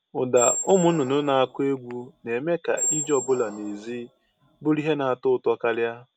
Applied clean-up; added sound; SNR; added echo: none; Squeak; 8 dB; none.